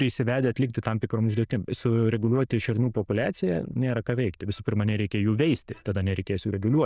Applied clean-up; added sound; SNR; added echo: neural diffusion model UNIVERSE++.